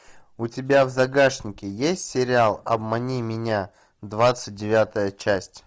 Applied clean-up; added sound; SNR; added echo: none; none; none; none.